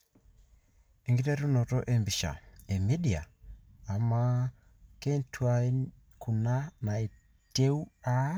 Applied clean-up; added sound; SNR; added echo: none; none; none; none.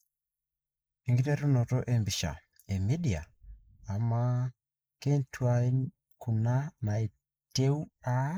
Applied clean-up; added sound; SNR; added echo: neural mask model Resemble Enhance denoiser.